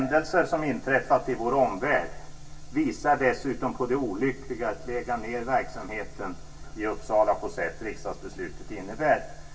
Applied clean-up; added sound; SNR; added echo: none; none; none; reverberation time 0.2 s.